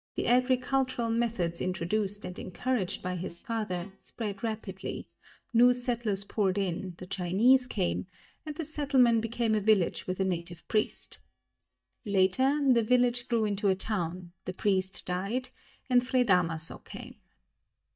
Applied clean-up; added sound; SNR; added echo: neural mask model DeepFilterNet 3.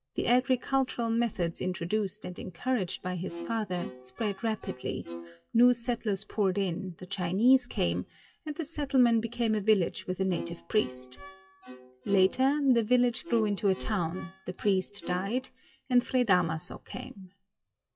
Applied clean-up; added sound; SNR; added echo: classical method WPE with log-MMSE.